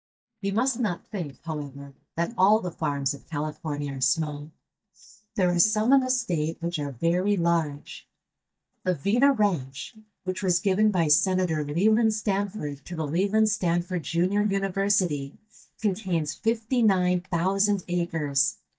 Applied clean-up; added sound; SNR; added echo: neural mask model DeepFilterNet 3.